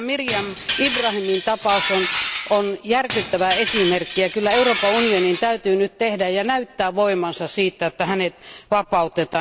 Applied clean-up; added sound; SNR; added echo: none; Glass; 5 dB; none.